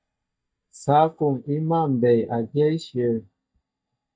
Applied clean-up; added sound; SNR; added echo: neural mask model DeepFilterNet 3.